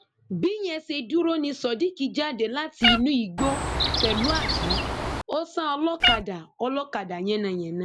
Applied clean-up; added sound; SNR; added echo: none; Meow + Chirp, tweet; -1 dB; none.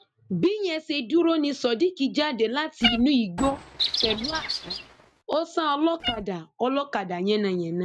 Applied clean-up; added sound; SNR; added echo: neural mask model RNNoise.